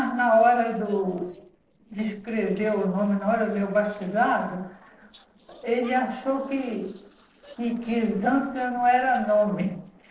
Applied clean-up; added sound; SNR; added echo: neural separator model SepFormer DNS4.